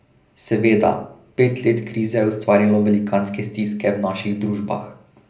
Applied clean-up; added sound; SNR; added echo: none; none; none; reverberation time 0.5 s.